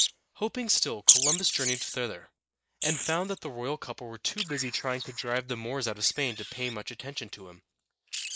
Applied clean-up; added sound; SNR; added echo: neural mask model Resemble Enhance denoiser.